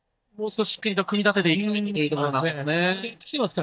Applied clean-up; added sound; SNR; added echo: neural mask model DeepFilterNet 3.